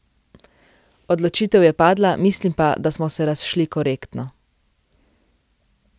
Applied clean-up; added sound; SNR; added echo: none; none; none; none.